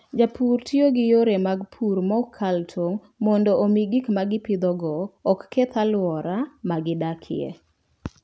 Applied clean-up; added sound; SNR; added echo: none; none; none; none.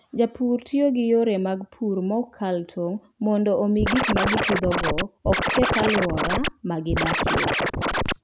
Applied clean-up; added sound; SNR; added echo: none; Scratching (performance technique); -1 dB; none.